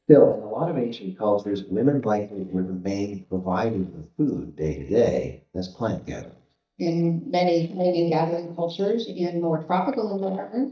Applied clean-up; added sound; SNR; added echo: neural mask model DeepFilterNet 3.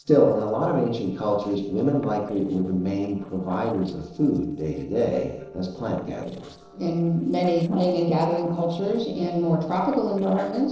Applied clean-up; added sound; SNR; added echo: neural separator model SepFormer DNS4.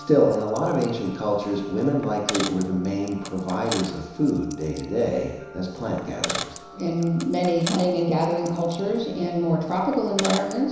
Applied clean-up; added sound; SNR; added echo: none; Coin (dropping); 13 dB; reverberation time 1.0 s.